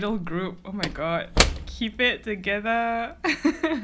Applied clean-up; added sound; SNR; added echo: none; Slam / Wood; 4 dB; none.